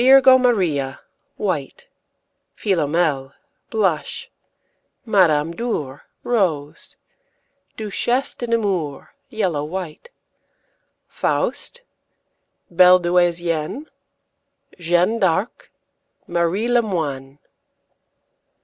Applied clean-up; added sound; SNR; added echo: none; none; none; none.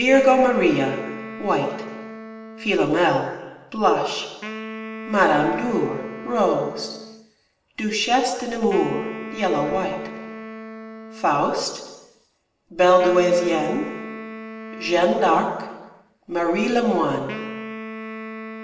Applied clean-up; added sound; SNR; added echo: none; Wind instrument, woodwind instrument; 13 dB; reverberation time 1.2 s.